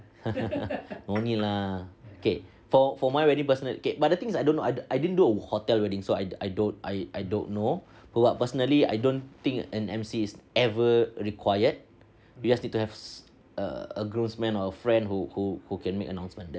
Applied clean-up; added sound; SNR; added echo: none; none; none; none.